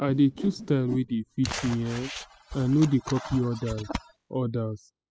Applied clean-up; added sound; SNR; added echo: classical method spectral subtraction.